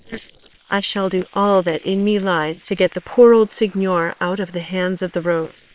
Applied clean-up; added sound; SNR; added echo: neural separator model SepFormer WHAM!.